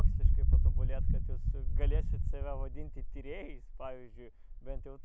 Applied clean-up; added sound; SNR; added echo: none; none; none; none.